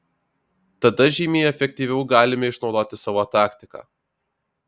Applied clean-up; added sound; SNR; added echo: none; none; none; none.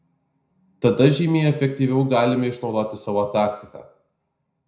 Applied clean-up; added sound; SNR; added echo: none; none; none; reverberation time 0.5 s.